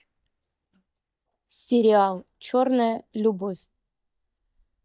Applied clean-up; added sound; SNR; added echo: neural mask model DeepFilterNet 3.